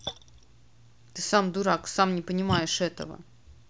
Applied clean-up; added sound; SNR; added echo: none; Splash, splatter; 12 dB; none.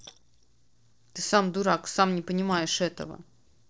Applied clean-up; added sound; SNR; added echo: neural separator model SepFormer DNS4.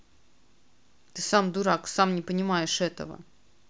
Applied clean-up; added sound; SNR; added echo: none; none; none; none.